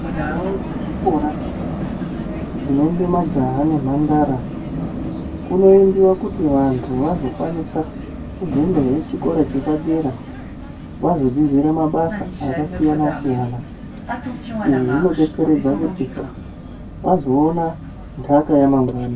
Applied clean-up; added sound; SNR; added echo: none; Vehicle; 8 dB; reverberation time 0.1 s.